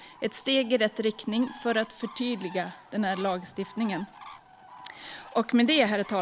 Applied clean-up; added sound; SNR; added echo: none; Bird; 19 dB; none.